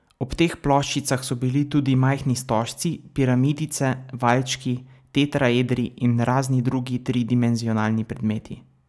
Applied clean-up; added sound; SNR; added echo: none; none; none; none.